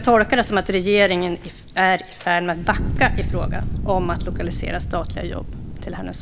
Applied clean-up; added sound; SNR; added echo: none; Fire; 5 dB; none.